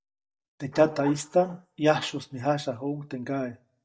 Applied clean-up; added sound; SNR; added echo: neural mask model DeepFilterNet 3.